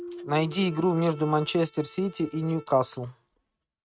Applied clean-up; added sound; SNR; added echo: neural mask model RNNoise.